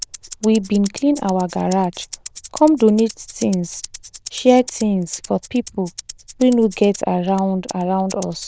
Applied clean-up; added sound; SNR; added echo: neural diffusion model UNIVERSE++.